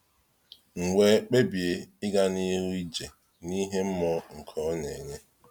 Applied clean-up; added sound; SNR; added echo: none; none; none; none.